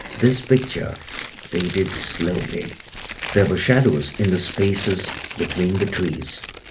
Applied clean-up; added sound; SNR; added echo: none; Tearing; 11 dB; reverberation time 0.3 s.